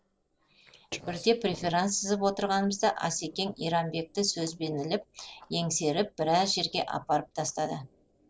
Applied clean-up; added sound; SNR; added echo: neural separator model SepFormer DNS4.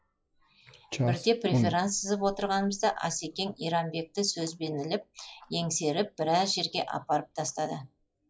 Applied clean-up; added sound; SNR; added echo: classical method log-MMSE.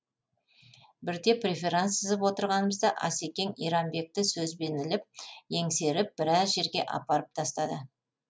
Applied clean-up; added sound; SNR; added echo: none; none; none; none.